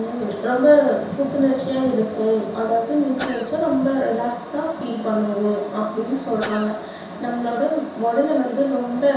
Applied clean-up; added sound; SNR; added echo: none; Sneeze / Cough; 17 dB; reverberation time 0.7 s.